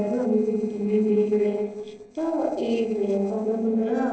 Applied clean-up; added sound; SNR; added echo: neural separator model SepFormer DNS4.